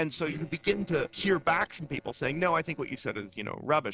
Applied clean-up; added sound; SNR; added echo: neural separator model SepFormer DNS4.